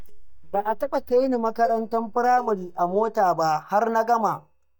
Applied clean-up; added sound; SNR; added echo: neural mask model DeepFilterNet 3.